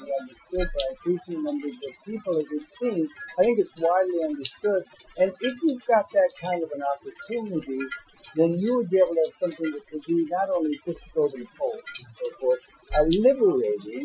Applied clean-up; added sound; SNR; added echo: classical method Wiener filter.